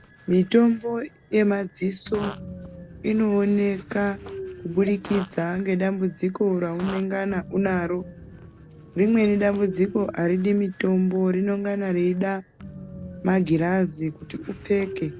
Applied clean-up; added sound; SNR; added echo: none; Fart + Train; 17 dB; none.